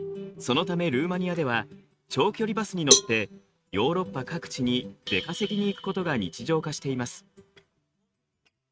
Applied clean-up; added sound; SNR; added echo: neural mask model RNNoise.